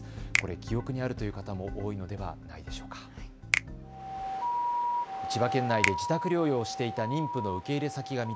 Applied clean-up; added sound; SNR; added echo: none; Finger snapping; 7 dB; none.